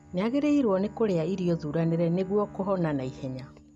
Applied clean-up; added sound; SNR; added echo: none; Bowed string instrument; 19 dB; none.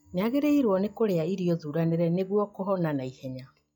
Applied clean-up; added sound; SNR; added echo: classical method log-MMSE.